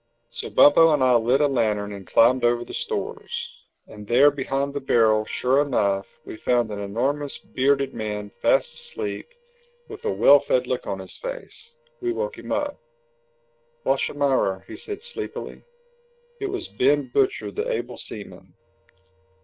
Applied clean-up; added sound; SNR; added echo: neural separator model SepFormer DNS4.